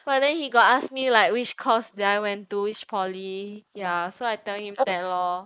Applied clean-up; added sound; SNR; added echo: neural mask model Resemble Enhance denoiser.